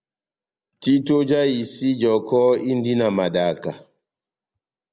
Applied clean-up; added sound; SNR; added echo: none; none; none; none.